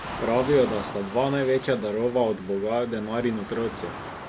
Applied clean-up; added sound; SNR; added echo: none; Waves, surf; 11 dB; none.